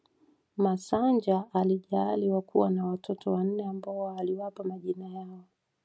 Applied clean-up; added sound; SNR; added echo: none; none; none; none.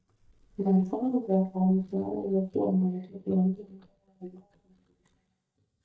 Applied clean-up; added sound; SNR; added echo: neural mask model DeepFilterNet 3.